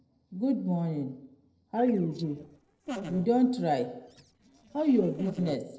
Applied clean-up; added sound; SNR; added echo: neural separator model SepFormer DNS4.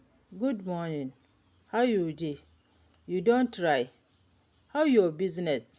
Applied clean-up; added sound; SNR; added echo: none; none; none; none.